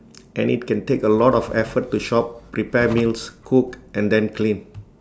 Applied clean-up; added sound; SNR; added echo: none; Drawer open or close; 19 dB; none.